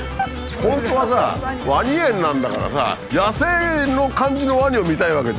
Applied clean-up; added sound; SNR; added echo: none; Insect; 19 dB; none.